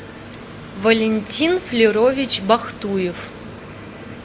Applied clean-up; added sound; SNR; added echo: none; none; none; none.